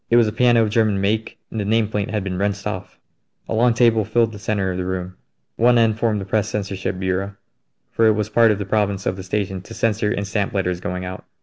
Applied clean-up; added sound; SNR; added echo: none; none; none; none.